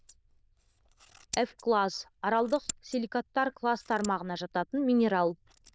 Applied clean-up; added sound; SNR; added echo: neural diffusion model UNIVERSE++.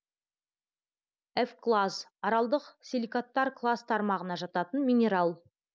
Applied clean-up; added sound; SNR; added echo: none; none; none; none.